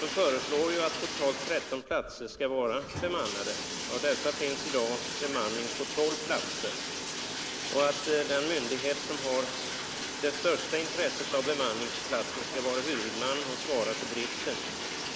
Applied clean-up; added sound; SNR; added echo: none; Bathtub (filling or washing); 4 dB; none.